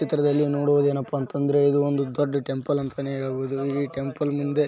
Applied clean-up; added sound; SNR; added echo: none; none; none; none.